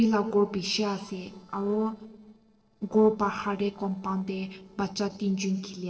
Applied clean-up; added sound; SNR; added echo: neural separator model SepFormer DNS4.